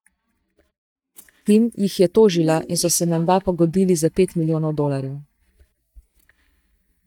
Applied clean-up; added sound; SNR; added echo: neural mask model DeepFilterNet 3.